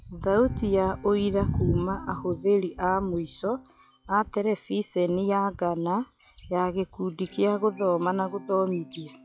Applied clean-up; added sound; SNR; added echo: classical method log-MMSE.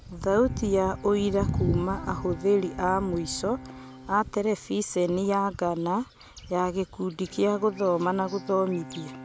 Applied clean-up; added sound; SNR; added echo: none; Bowed string instrument; 18 dB; none.